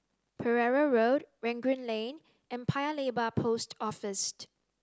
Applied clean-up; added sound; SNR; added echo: none; none; none; none.